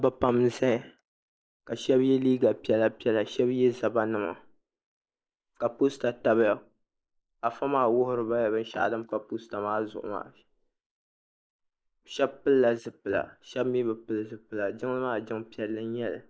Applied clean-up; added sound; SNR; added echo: neural mask model Resemble Enhance denoiser.